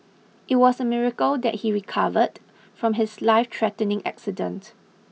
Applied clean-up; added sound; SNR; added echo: none; none; none; none.